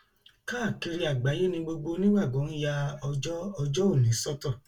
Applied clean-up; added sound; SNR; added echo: none; none; none; reverberation time 0.1 s.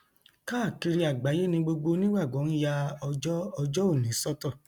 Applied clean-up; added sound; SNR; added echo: none; none; none; none.